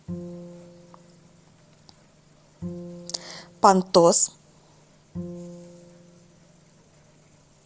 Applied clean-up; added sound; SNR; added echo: none; Bowed string instrument; 15 dB; none.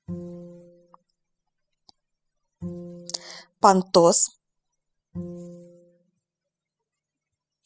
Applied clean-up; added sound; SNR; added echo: classical method spectral subtraction.